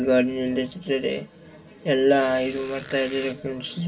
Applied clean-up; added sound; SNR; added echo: none; Squeak; 18 dB; reverberation time 0.1 s.